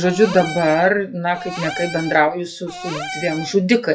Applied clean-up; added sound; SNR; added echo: classical method WPE with log-MMSE.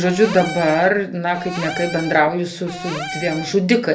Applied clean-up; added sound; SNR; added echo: none; Cupboard open or close / Door; 12 dB; reverberation time 0.3 s.